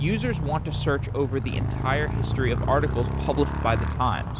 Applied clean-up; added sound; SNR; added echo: none; Motorcycle; -1 dB; none.